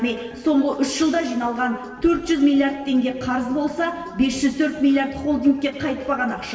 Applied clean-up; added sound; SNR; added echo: none; none; none; reverberation time 1.4 s.